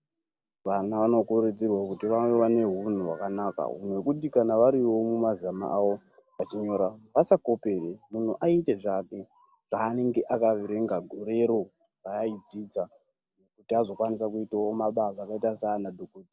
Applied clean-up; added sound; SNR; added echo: none; none; none; none.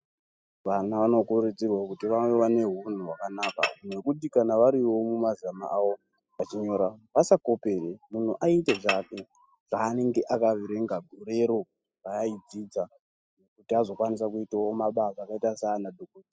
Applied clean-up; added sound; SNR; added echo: classical method spectral subtraction.